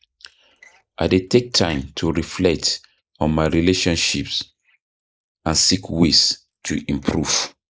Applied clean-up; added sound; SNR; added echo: neural mask model Resemble Enhance denoiser.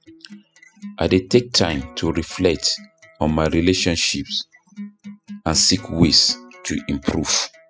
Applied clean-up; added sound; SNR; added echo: classical method spectral subtraction.